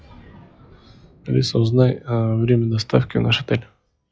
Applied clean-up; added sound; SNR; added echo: classical method log-MMSE.